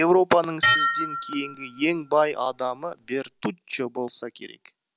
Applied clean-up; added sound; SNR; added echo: none; Dishes, pots, and pans; 3 dB; none.